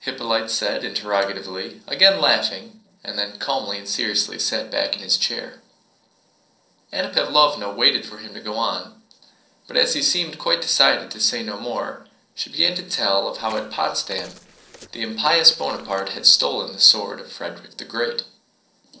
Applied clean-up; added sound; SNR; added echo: neural separator model SepFormer DNS4.